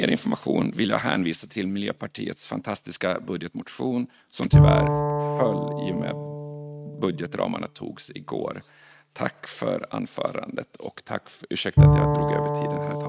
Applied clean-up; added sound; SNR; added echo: neural mask model RNNoise.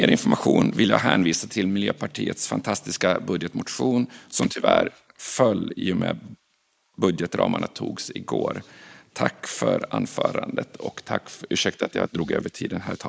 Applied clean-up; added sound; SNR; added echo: neural mask model Resemble Enhance denoiser.